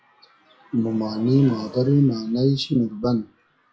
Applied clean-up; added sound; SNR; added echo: classical method WPE with log-MMSE.